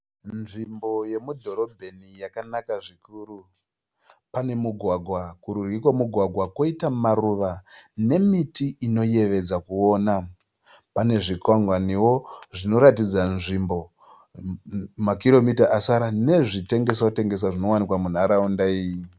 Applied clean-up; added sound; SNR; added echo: none; none; none; none.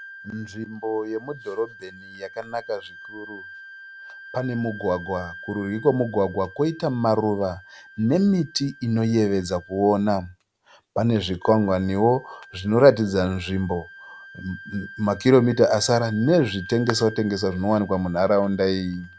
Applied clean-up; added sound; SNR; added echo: none; Wind instrument, woodwind instrument; 19 dB; none.